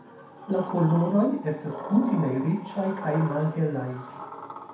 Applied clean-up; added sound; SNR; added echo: none; Sliding door; 11 dB; reverberation time 0.6 s.